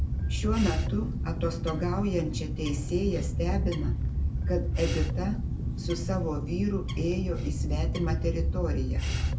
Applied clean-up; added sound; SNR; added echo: none; Bird; -3 dB; reverberation time 0.1 s.